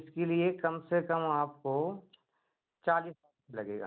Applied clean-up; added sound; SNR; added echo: none; none; none; none.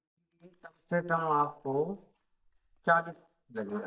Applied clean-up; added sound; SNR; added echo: neural mask model DeepFilterNet 3.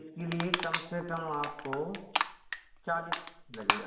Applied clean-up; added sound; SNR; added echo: none; Crushing; -2 dB; reverberation time 0.8 s.